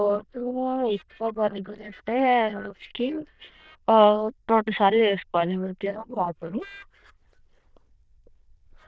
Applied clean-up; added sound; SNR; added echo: neural diffusion model UNIVERSE++.